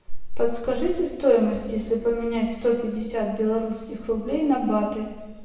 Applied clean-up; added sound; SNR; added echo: none; none; none; reverberation time 1.2 s.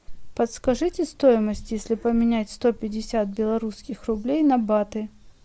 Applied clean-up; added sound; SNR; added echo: none; none; none; none.